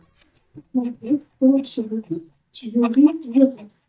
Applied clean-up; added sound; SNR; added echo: neural mask model DeepFilterNet 3.